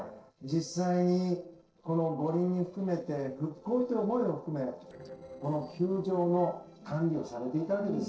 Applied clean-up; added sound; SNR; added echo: neural separator model SepFormer DNS4.